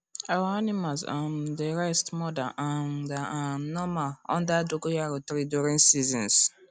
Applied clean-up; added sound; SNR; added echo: none; none; none; none.